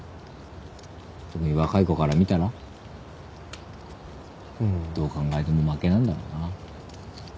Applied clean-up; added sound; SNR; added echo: none; none; none; none.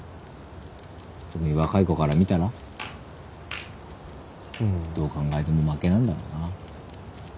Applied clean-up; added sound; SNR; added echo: none; Fart; 17 dB; none.